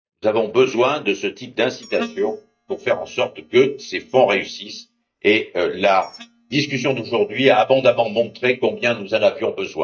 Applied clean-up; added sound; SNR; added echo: neural mask model DeepFilterNet 3.